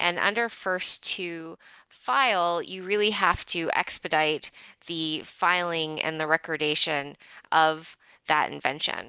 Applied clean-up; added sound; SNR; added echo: none; none; none; none.